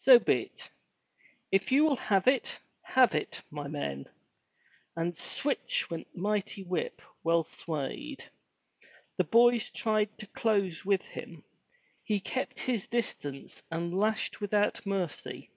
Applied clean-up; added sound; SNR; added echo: none; none; none; none.